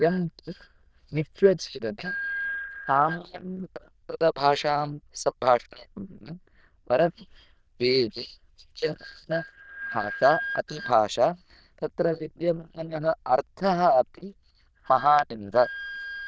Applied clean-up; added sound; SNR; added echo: neural diffusion model UNIVERSE++.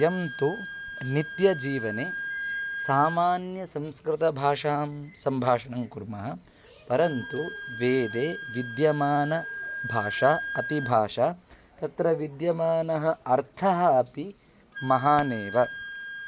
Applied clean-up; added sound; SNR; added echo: none; Wind instrument, woodwind instrument; 11 dB; none.